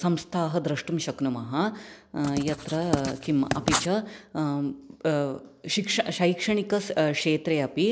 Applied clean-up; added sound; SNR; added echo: none; Writing; 4 dB; none.